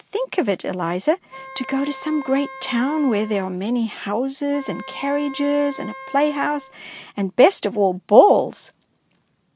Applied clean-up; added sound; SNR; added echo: none; Wind instrument, woodwind instrument; 16 dB; none.